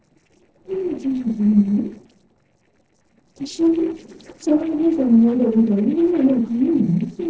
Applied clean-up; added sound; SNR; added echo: neural separator model SepFormer DNS4.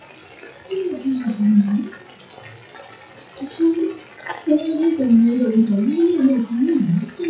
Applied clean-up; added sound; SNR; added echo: classical method WPE with log-MMSE.